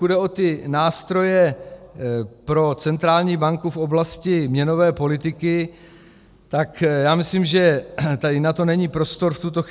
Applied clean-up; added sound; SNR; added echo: none; none; none; none.